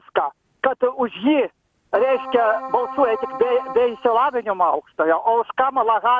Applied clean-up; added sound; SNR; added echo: none; Keyboard (musical); 12 dB; none.